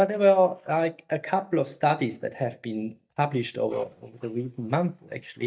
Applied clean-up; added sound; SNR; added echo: neural mask model DeepFilterNet 3.